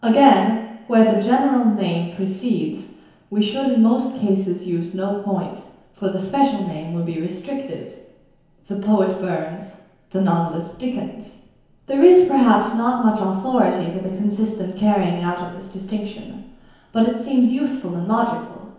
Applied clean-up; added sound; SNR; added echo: none; none; none; reverberation time 1.0 s.